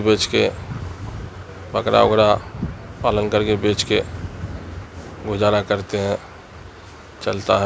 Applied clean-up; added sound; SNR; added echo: none; none; none; none.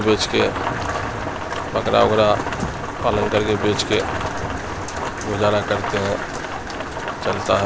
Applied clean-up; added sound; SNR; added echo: none; Rain; 4 dB; none.